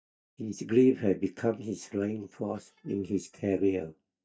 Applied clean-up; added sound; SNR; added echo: neural mask model DeepFilterNet 3.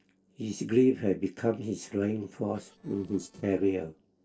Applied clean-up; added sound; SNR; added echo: neural separator model SepFormer DNS4.